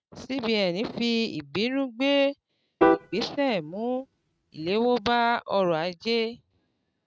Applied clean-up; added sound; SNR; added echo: neural mask model RNNoise.